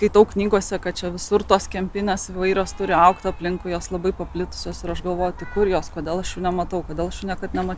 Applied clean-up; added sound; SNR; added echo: none; none; none; none.